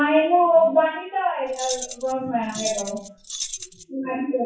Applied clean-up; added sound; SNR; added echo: classical method WPE with log-MMSE.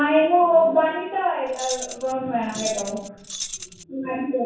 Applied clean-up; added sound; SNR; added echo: none; Keys jangling; 11 dB; reverberation time 0.7 s.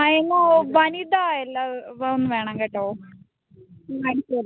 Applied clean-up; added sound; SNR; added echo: none; none; none; none.